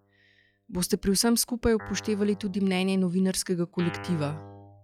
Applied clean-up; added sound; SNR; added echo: classical method log-MMSE.